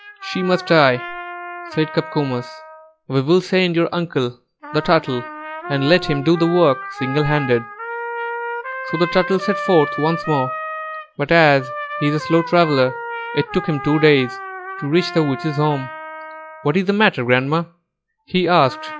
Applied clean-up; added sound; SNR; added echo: classical method log-MMSE.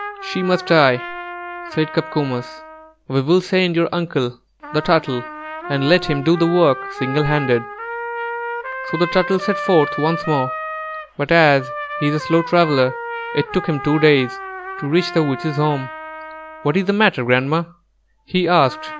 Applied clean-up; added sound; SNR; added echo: none; Trumpet; 10 dB; none.